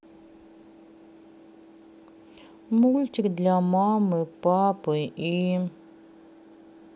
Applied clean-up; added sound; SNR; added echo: none; none; none; none.